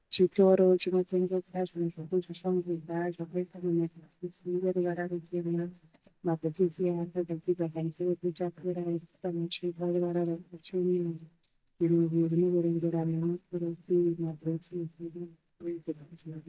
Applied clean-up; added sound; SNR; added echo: neural mask model DeepFilterNet 3.